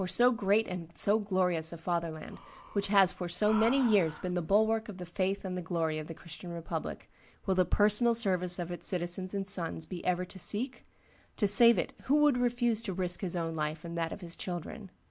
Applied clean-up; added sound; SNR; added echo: none; Breathing; 16 dB; none.